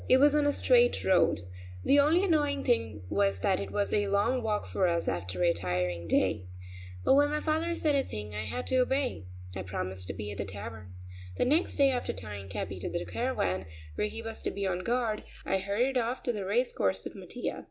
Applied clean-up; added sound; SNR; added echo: none; Domestic sounds, home sounds; 12 dB; none.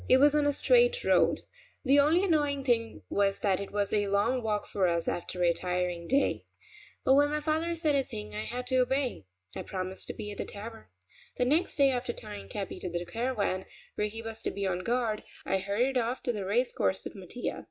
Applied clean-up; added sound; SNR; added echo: neural mask model RNNoise.